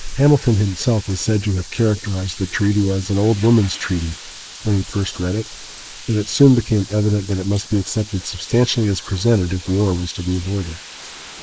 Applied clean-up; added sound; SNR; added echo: neural mask model Resemble Enhance denoiser.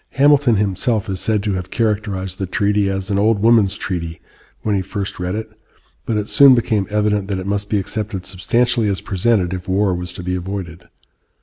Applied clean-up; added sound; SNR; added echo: none; none; none; none.